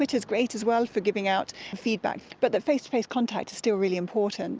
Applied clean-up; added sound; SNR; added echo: none; none; none; none.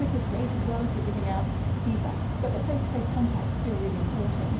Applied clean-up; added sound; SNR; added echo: none; Mechanical fan; -5 dB; reverberation time 0.5 s.